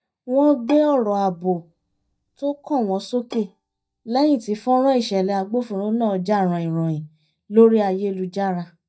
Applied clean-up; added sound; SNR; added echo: neural mask model DeepFilterNet 3.